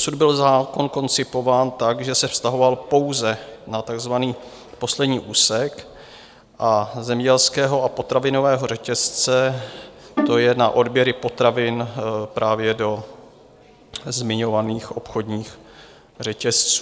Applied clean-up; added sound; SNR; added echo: none; Bowed string instrument; 4 dB; none.